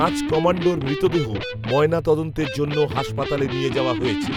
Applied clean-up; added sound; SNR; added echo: none; Electric guitar; 6 dB; none.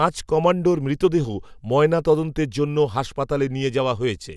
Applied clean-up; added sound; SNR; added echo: none; none; none; none.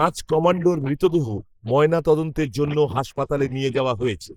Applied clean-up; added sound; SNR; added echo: neural mask model Resemble Enhance denoiser.